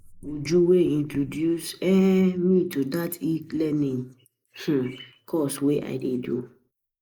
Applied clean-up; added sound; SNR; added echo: neural mask model Resemble Enhance denoiser.